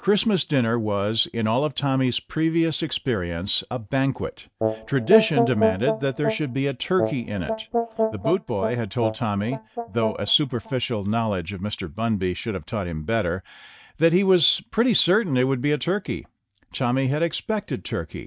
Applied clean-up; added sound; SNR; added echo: neural mask model DeepFilterNet 3.